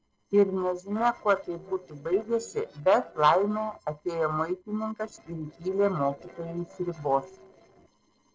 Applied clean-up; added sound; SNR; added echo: neural separator model SepFormer DNS4.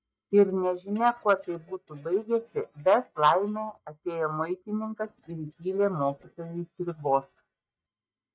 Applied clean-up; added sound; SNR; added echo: neural mask model DeepFilterNet 3.